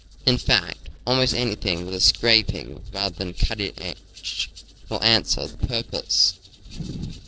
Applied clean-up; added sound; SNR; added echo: neural separator model SepFormer DNS4.